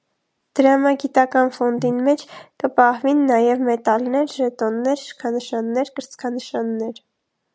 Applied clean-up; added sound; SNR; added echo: none; none; none; none.